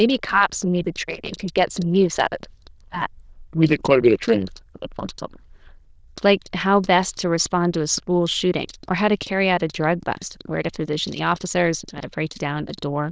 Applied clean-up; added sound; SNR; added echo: neural diffusion model UNIVERSE++.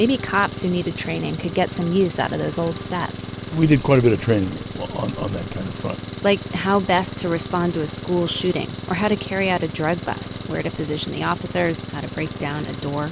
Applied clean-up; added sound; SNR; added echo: none; Engine; 9 dB; none.